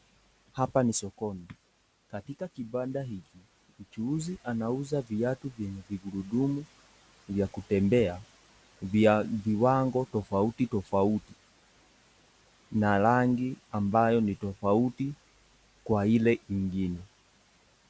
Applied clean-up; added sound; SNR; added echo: none; none; none; none.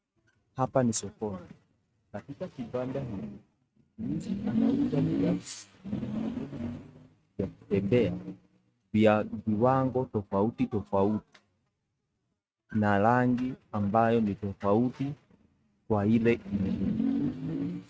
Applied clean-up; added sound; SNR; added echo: neural mask model RNNoise.